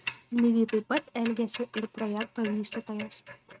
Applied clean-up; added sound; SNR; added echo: neural mask model RNNoise.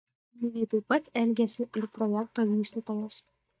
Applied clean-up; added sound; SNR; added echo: neural mask model DeepFilterNet 3.